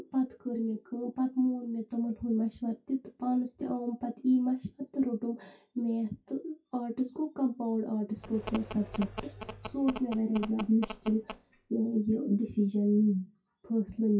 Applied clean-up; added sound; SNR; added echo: classical method WPE with log-MMSE.